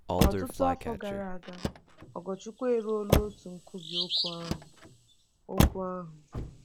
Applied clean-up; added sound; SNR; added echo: none; Motor vehicle (road) + Bird vocalization, bird call, bird song; -4 dB; none.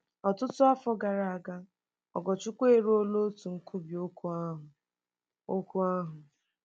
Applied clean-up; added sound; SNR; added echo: none; none; none; none.